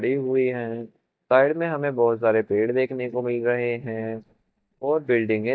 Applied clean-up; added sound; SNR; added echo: neural mask model DeepFilterNet 3.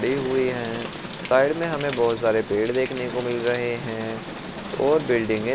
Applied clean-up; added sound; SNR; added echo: none; Rain + Crowd; 10 dB; none.